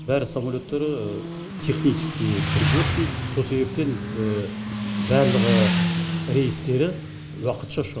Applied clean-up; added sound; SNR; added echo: none; Motorcycle; 1 dB; none.